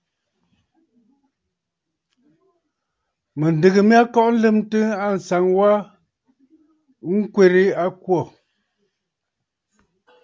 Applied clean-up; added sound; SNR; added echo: none; none; none; none.